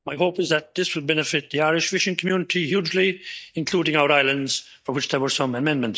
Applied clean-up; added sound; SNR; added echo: neural mask model DeepFilterNet 3.